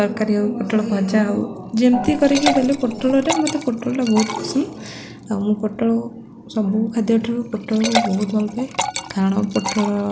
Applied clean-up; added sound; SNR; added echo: none; Gong + Liquid; 9 dB; none.